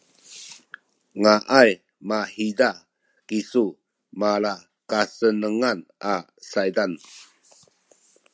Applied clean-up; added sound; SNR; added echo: none; none; none; none.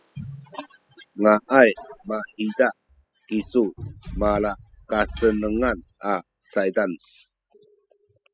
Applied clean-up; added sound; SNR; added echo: classical method spectral subtraction.